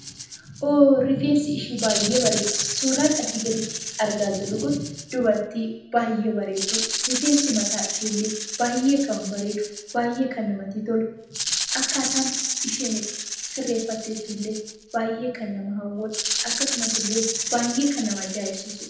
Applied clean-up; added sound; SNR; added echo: none; Rattle (instrument); 4 dB; reverberation time 0.8 s.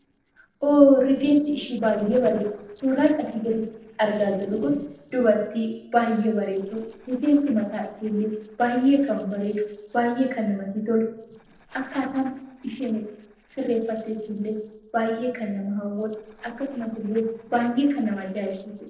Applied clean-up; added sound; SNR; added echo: neural separator model SepFormer DNS4.